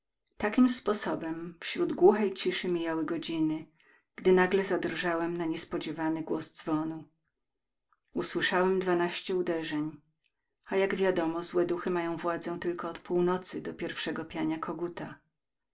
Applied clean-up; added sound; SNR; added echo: none; none; none; reverberation time 0.2 s.